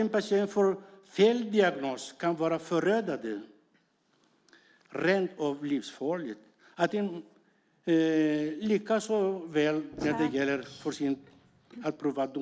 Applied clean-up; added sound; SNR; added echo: none; Piano; 18 dB; none.